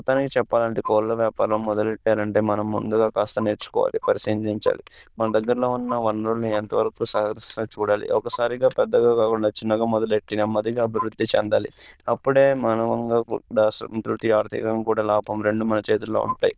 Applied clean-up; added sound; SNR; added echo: neural diffusion model UNIVERSE++.